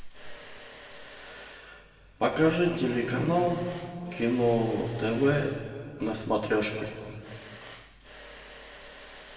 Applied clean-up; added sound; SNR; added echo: none; Mechanisms; 20 dB; reverberation time 2.0 s.